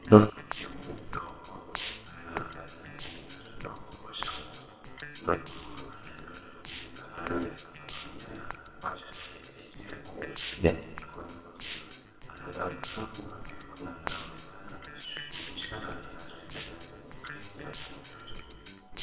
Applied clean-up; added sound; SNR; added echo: neural separator model SepFormer WHAMR!.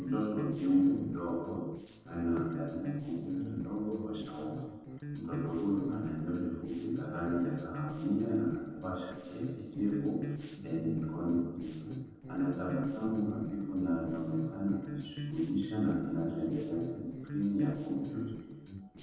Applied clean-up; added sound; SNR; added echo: neural separator model SepFormer DNS4.